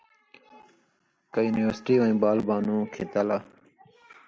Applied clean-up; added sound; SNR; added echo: none; none; none; none.